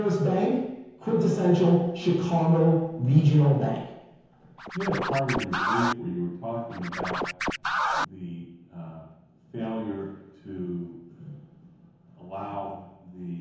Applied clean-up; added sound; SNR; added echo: none; Scratching (performance technique); 2 dB; reverberation time 0.9 s.